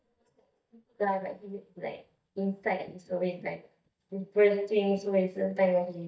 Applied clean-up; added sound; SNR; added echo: neural mask model DeepFilterNet 3.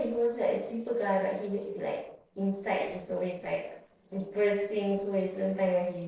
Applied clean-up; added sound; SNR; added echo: neural separator model SepFormer DNS4.